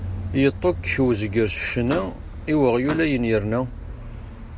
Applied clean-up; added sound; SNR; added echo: none; Slam / Microwave oven; 13 dB; none.